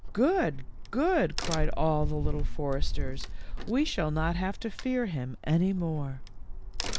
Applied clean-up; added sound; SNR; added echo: none; Crack; 1 dB; none.